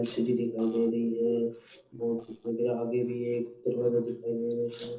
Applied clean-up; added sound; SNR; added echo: neural separator model SepFormer DNS4.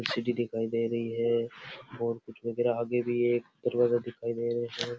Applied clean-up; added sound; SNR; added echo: none; none; none; none.